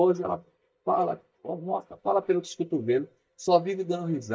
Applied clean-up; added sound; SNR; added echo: neural mask model DeepFilterNet 3.